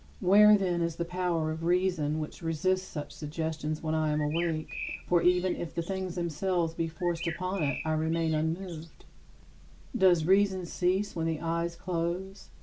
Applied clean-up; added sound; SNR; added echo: none; Bird; 14 dB; none.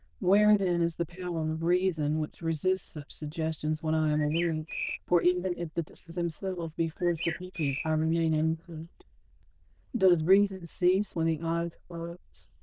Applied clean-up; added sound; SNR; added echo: neural diffusion model UNIVERSE++.